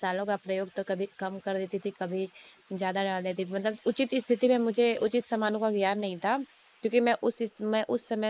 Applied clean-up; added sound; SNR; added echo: neural mask model Resemble Enhance denoiser.